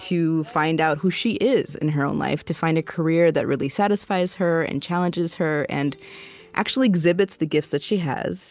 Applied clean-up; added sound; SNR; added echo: none; none; none; none.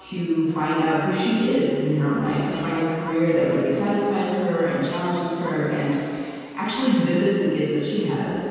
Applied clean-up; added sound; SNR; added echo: none; Crowd; 16 dB; reverberation time 2.1 s.